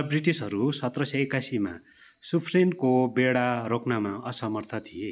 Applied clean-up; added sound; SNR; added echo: none; none; none; none.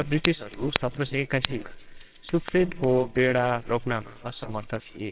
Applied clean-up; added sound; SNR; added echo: neural separator model SepFormer WHAMR!.